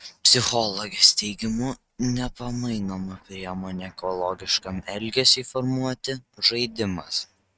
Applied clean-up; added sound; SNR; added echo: neural mask model RNNoise.